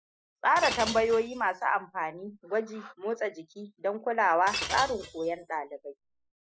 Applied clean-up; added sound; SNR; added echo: classical method Wiener filter.